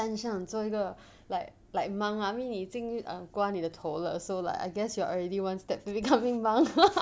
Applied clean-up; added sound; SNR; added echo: none; none; none; none.